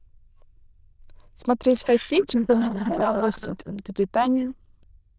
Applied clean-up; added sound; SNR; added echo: neural diffusion model UNIVERSE++.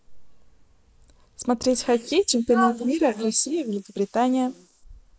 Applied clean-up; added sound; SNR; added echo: neural mask model Resemble Enhance denoiser.